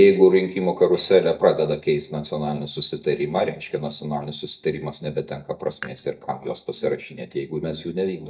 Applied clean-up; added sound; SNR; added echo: neural mask model DeepFilterNet 3.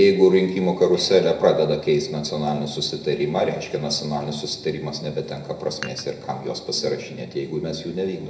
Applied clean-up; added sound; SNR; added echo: none; Dishes, pots, and pans; 19 dB; reverberation time 0.5 s.